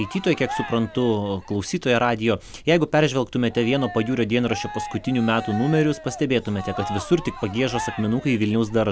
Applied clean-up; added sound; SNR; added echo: none; Cheering; 14 dB; none.